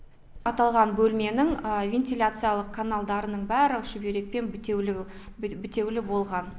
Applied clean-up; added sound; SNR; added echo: none; Writing; 18 dB; none.